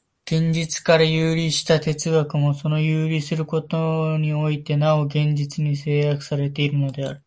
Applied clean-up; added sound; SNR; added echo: none; none; none; none.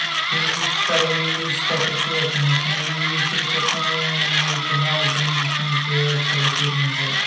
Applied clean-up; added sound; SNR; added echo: none; Mechanisms; -3 dB; reverberation time 0.9 s.